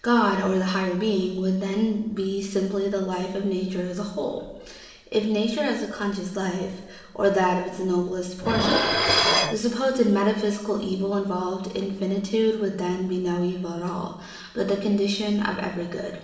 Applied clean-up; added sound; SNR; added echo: none; Dishes, pots, and pans; 1 dB; reverberation time 1.1 s.